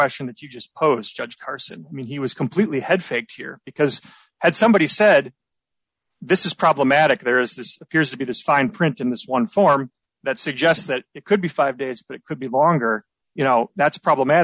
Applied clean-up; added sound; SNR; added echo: none; none; none; none.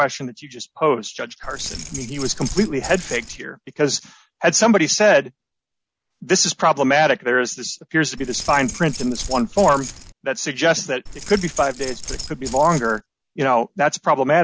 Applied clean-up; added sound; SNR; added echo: none; Keys jangling; 11 dB; none.